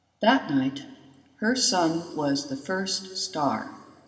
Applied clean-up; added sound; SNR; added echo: none; none; none; reverberation time 1.5 s.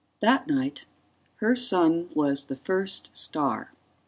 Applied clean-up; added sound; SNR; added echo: none; none; none; none.